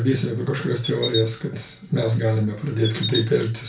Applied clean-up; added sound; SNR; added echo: none; Chirp, tweet; 10 dB; reverberation time 0.3 s.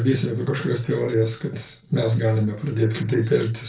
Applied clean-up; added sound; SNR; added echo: neural separator model SepFormer DNS4.